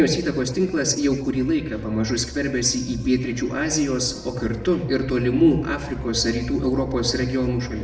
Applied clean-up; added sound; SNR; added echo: none; none; none; reverberation time 0.8 s.